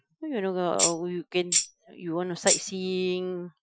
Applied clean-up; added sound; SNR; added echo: classical method Wiener filter.